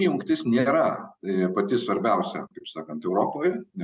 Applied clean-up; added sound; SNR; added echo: none; none; none; none.